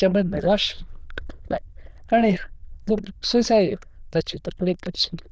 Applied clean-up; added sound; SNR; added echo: neural diffusion model UNIVERSE++.